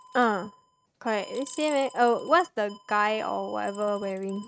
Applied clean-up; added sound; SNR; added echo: neural mask model RNNoise.